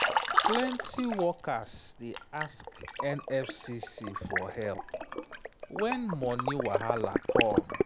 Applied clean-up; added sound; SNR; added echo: none; Liquid; -2 dB; none.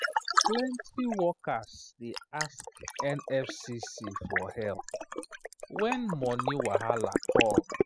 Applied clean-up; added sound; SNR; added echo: classical method spectral subtraction.